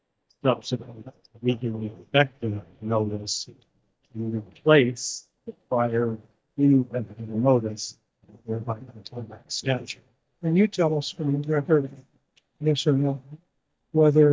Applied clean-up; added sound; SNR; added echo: neural mask model DeepFilterNet 3.